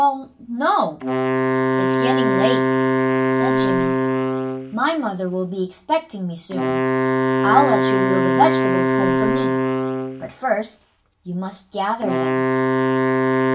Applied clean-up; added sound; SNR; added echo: none; Wind instrument, woodwind instrument; -4 dB; reverberation time 0.2 s.